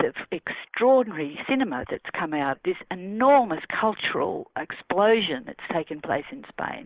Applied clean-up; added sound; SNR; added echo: neural mask model Resemble Enhance denoiser.